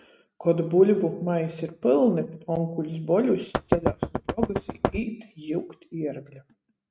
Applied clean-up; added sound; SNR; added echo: neural mask model RNNoise.